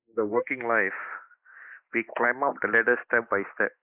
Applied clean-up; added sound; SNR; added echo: neural mask model Resemble Enhance denoiser.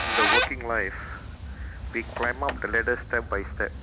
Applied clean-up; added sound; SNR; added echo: none; Squeak; 0 dB; none.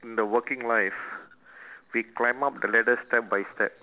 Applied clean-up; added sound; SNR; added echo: none; none; none; none.